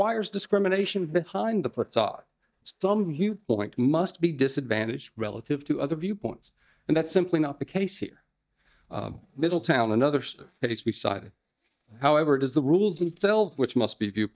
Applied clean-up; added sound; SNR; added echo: neural mask model DeepFilterNet 3.